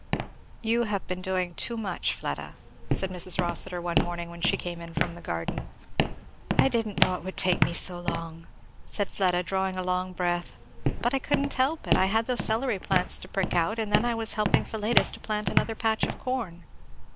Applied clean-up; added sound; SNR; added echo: none; Walk, footsteps; 1 dB; none.